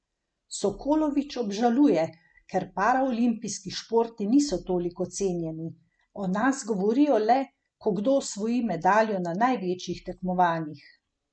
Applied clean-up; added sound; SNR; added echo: none; none; none; none.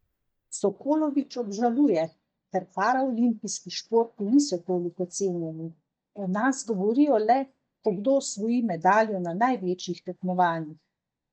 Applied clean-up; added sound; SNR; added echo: neural mask model DeepFilterNet 3.